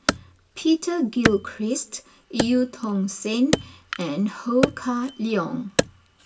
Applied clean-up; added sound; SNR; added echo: none; Wood; 4 dB; reverberation time 0.2 s.